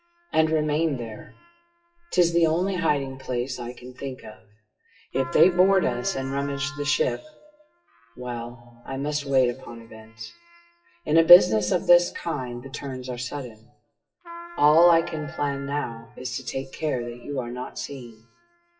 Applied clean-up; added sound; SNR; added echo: classical method WPE with log-MMSE.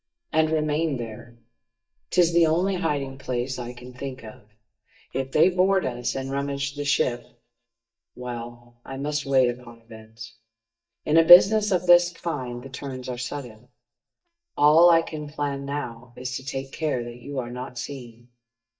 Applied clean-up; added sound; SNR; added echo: neural mask model DeepFilterNet 3.